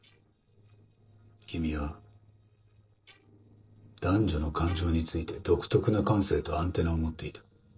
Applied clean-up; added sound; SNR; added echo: neural separator model SepFormer DNS4.